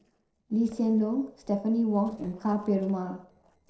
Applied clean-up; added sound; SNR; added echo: neural separator model SepFormer DNS4.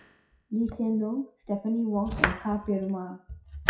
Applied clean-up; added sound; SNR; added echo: classical method WPE with log-MMSE.